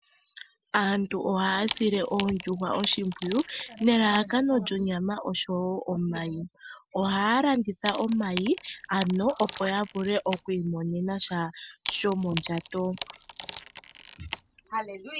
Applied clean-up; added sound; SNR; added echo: none; Wood; 12 dB; none.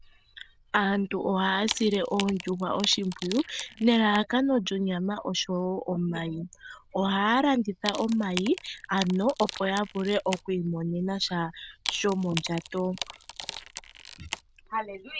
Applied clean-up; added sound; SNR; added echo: neural diffusion model UNIVERSE++.